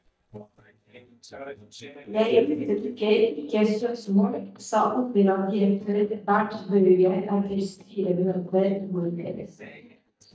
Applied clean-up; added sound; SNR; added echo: neural mask model DeepFilterNet 3.